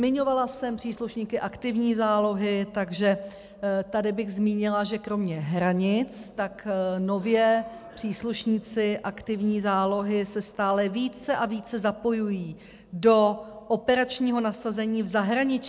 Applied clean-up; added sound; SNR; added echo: none; none; none; none.